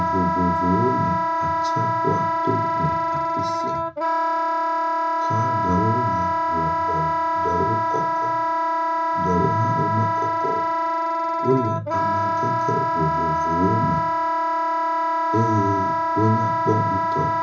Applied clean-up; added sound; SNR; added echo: none; Wind instrument, woodwind instrument; -5 dB; reverberation time 0.4 s.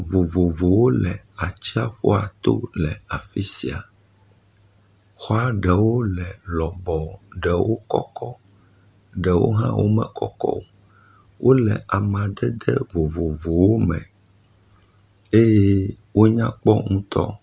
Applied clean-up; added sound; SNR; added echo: none; none; none; none.